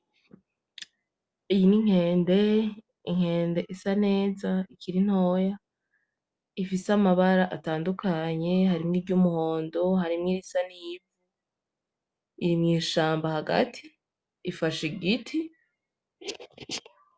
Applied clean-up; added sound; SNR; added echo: none; none; none; none.